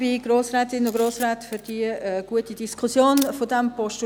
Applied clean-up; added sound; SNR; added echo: none; Camera; 19 dB; none.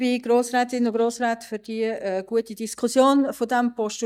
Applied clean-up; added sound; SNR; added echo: neural mask model DeepFilterNet 3.